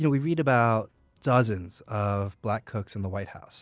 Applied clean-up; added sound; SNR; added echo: none; none; none; none.